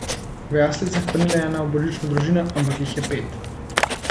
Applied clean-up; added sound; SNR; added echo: none; Splash, splatter + Writing; 5 dB; none.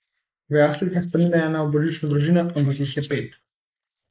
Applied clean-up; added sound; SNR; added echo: neural mask model Resemble Enhance denoiser.